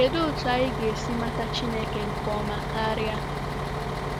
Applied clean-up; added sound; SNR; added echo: none; Bus; 0 dB; none.